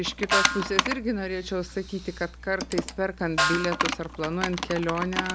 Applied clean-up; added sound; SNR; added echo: none; Snare drum + Computer keyboard; 0 dB; none.